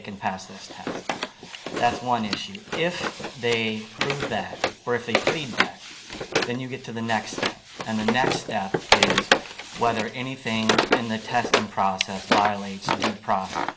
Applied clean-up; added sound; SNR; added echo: none; Wood; -1 dB; reverberation time 0.4 s.